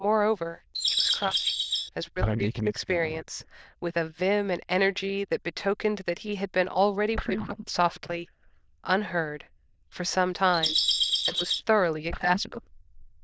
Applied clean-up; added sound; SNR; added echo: neural diffusion model UNIVERSE++.